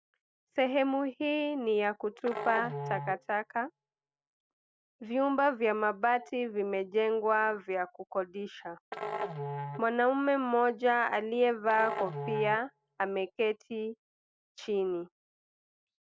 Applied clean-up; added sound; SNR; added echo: none; Musical instrument; 9 dB; none.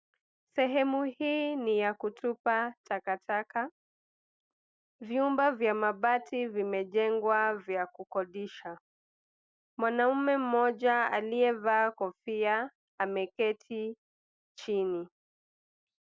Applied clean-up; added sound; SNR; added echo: none; none; none; none.